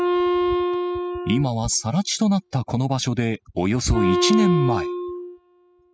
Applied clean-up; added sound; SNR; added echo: classical method spectral subtraction.